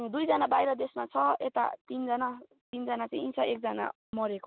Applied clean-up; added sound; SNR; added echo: none; none; none; none.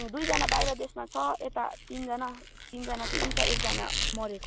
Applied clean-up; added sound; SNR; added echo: none; Squeak; -1 dB; none.